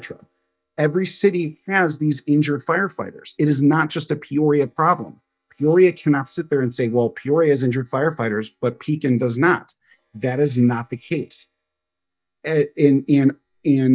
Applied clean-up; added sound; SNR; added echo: neural mask model DeepFilterNet 3.